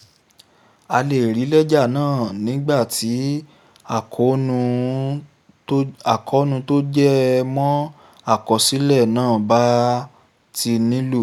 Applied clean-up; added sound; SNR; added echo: none; none; none; none.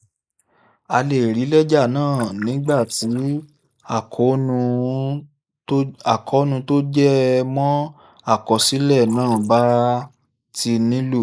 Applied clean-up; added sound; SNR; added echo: neural mask model Resemble Enhance denoiser.